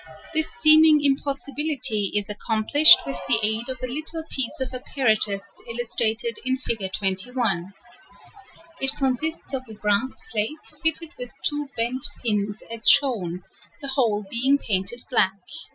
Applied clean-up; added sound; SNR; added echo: classical method Wiener filter.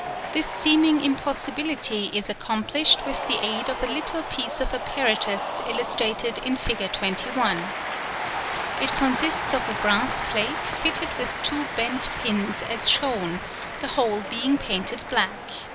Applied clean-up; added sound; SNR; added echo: none; Cheering; 6 dB; none.